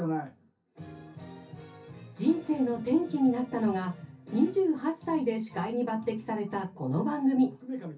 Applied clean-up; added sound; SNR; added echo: none; none; none; reverberation time 0.3 s.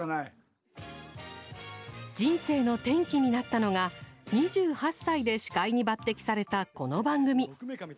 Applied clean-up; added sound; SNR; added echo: none; none; none; none.